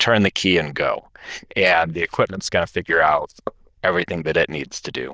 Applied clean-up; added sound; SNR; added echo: neural diffusion model UNIVERSE++.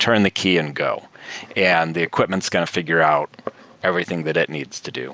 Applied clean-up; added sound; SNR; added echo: none; none; none; none.